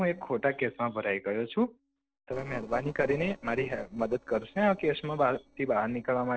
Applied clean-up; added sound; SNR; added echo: neural separator model SepFormer DNS4.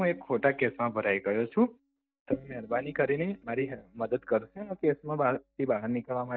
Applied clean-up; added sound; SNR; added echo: neural mask model DeepFilterNet 3.